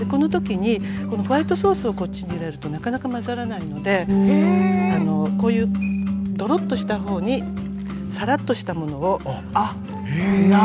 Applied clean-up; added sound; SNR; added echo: none; Bass guitar; 0 dB; none.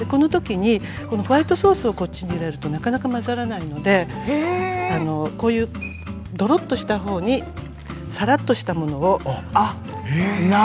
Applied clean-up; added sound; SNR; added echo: none; none; none; none.